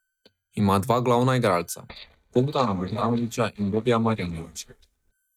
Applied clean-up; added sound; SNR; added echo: neural mask model DeepFilterNet 3.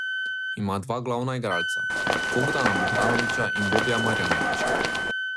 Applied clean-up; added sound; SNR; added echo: none; Wind instrument, woodwind instrument + Run; -3 dB; none.